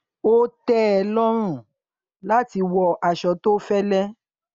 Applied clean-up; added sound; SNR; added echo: none; none; none; none.